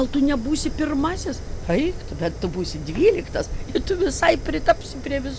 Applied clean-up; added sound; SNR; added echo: none; Fire; 8 dB; none.